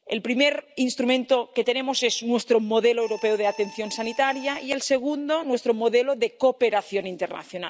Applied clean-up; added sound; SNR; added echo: none; Alarm; 19 dB; none.